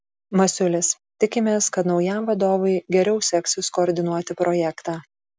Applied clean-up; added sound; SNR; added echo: none; none; none; none.